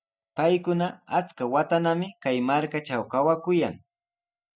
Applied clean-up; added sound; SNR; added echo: neural mask model DeepFilterNet 3.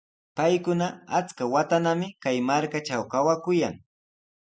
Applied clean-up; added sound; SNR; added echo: none; none; none; none.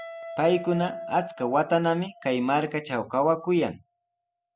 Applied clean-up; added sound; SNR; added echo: none; Guitar; 15 dB; none.